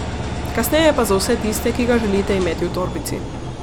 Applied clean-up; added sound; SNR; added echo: none; Engine; 5 dB; none.